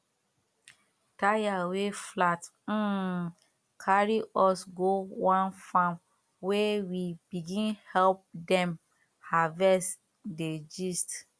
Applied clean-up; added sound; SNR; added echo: none; none; none; none.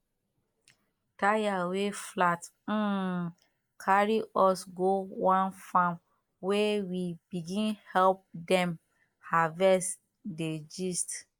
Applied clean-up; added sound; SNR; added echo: neural mask model Resemble Enhance denoiser.